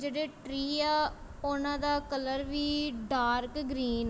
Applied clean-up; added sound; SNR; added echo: none; none; none; none.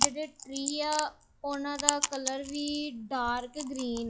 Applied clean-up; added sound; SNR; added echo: classical method log-MMSE.